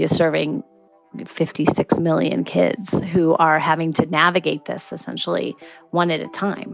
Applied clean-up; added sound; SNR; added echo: none; none; none; none.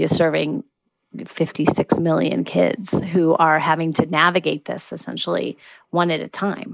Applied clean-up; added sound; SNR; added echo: neural mask model Resemble Enhance denoiser.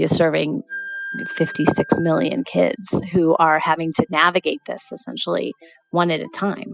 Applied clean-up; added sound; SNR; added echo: classical method spectral subtraction.